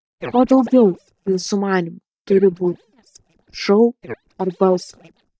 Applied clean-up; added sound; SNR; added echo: neural mask model DeepFilterNet 3.